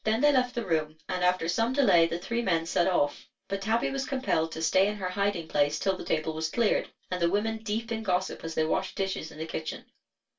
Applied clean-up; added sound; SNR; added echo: none; none; none; reverberation time 0.2 s.